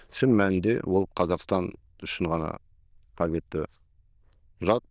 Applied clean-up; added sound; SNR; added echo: neural diffusion model UNIVERSE++.